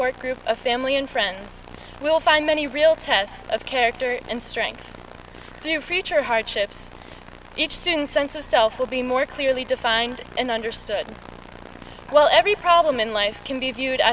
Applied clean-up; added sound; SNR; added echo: none; none; none; none.